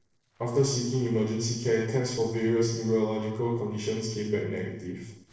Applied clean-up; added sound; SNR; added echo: neural separator model SepFormer DNS4.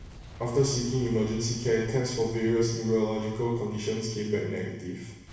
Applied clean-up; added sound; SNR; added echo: none; Boom; 19 dB; reverberation time 1.1 s.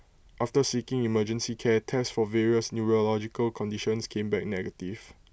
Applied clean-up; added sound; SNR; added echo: none; none; none; none.